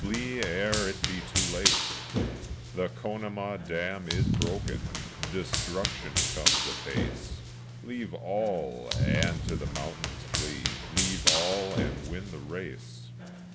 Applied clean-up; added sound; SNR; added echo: none; Run; -3 dB; none.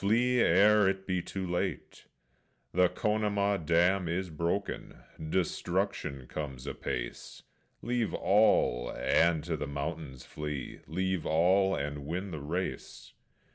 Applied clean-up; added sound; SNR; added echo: none; none; none; none.